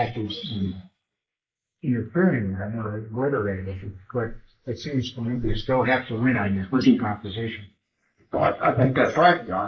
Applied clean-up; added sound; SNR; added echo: neural mask model Resemble Enhance denoiser.